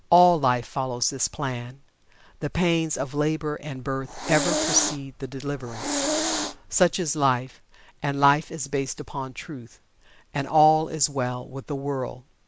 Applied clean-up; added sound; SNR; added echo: none; Hiss; 3 dB; none.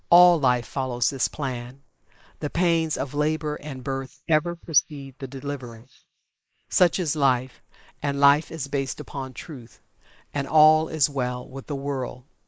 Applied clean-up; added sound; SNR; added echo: neural mask model Resemble Enhance denoiser.